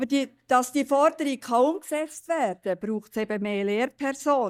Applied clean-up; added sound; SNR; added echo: neural mask model DeepFilterNet 3.